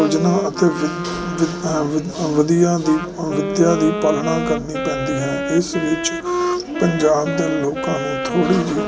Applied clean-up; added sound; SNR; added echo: none; Wind instrument, woodwind instrument; 5 dB; reverberation time 0.5 s.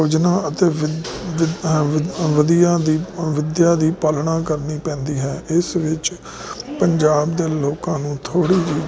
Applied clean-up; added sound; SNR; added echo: none; none; none; none.